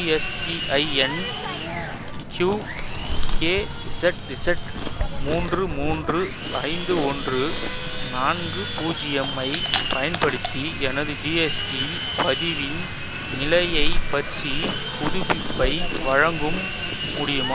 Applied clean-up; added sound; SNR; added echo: none; Sawing + Chewing, mastication; -1 dB; none.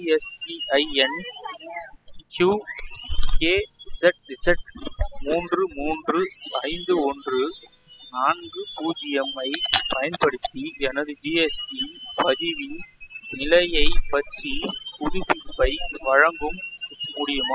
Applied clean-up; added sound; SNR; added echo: classical method spectral subtraction.